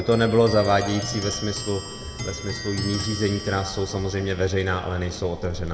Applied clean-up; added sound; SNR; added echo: none; Clock; 10 dB; reverberation time 1.0 s.